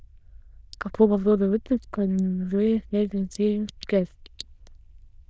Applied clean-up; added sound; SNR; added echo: neural diffusion model UNIVERSE++.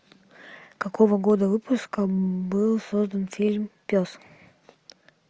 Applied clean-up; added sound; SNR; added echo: none; none; none; none.